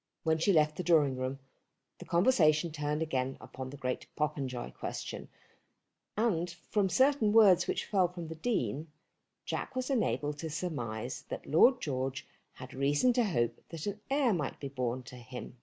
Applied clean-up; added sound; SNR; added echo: none; none; none; none.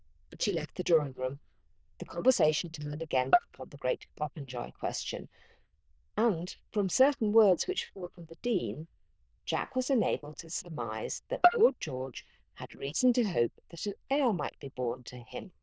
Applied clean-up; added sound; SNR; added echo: neural diffusion model UNIVERSE++.